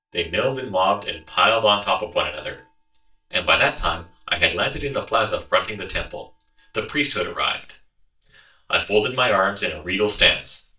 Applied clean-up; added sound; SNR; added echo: neural mask model DeepFilterNet 3.